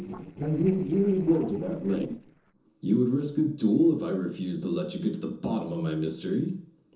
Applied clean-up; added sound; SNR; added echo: neural separator model SepFormer DNS4.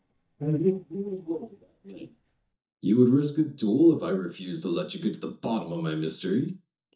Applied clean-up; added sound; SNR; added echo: neural mask model DeepFilterNet 3.